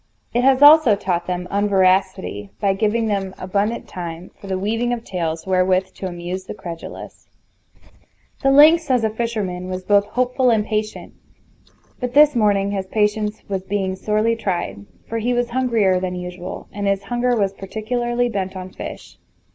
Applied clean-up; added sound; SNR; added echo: none; none; none; none.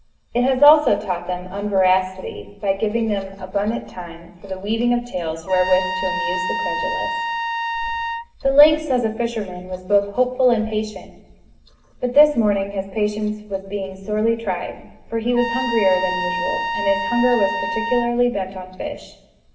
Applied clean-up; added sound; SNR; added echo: none; Trumpet; 4 dB; reverberation time 0.7 s.